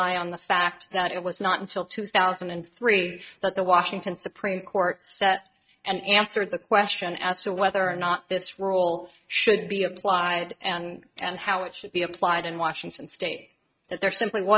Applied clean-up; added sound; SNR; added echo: neural mask model RNNoise.